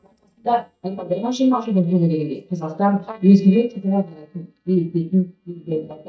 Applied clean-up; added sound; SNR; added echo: neural mask model DeepFilterNet 3.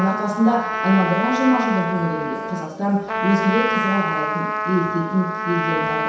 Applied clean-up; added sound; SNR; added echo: none; Trumpet; 2 dB; reverberation time 0.7 s.